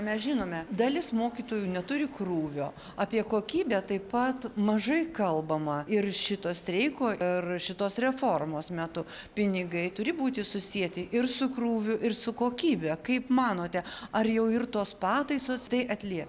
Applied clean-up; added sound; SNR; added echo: none; none; none; none.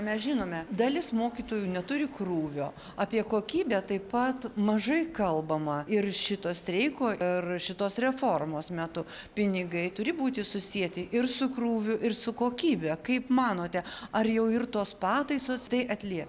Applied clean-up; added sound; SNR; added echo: none; Bird vocalization, bird call, bird song; 14 dB; none.